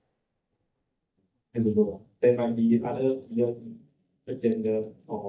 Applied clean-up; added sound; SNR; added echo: neural mask model DeepFilterNet 3.